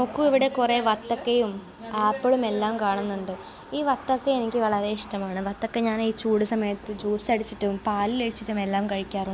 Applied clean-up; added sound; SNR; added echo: none; none; none; none.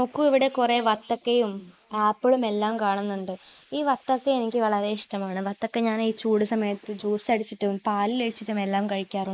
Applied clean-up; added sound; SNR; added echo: neural mask model Resemble Enhance denoiser.